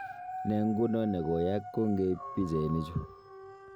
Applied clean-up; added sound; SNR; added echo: none; Dog; 11 dB; none.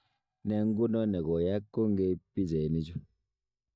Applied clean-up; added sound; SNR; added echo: neural mask model DeepFilterNet 3.